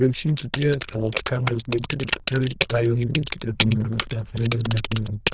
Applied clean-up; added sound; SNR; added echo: neural diffusion model UNIVERSE++.